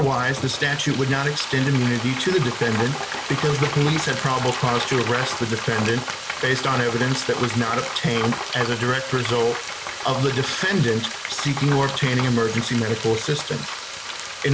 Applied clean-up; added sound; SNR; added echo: none; Frying (food); 7 dB; none.